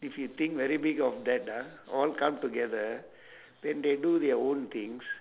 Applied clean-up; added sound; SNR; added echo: none; none; none; none.